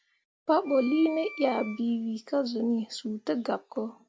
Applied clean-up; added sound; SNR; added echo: none; Wind instrument, woodwind instrument; 16 dB; none.